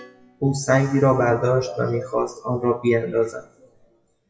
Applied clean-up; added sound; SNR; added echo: classical method WPE with log-MMSE.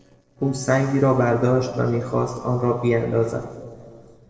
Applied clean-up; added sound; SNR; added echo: neural separator model SepFormer DNS4.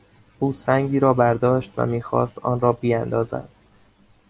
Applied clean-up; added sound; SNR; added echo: none; none; none; none.